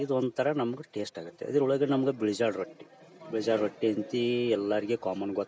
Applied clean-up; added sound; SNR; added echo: none; none; none; none.